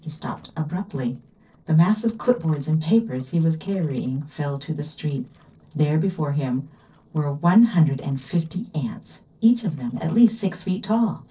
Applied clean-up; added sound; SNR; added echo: neural separator model SepFormer DNS4.